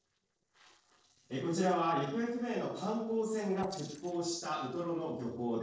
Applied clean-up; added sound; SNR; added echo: neural separator model SepFormer DNS4.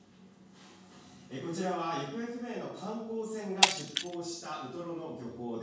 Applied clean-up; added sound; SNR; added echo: none; Shatter; -4 dB; reverberation time 0.6 s.